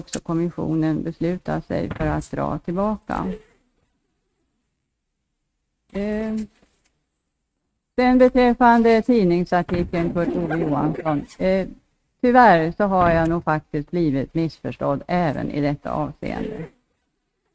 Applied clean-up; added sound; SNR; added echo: neural mask model RNNoise.